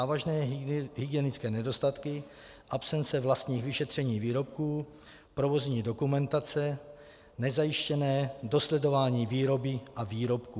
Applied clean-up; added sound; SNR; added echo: none; none; none; none.